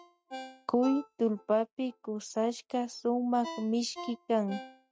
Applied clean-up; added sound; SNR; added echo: neural mask model RNNoise.